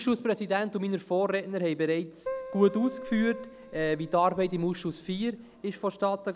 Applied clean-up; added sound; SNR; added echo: none; Keyboard (musical); 13 dB; none.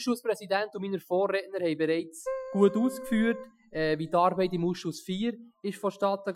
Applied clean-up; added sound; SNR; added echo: classical method Wiener filter.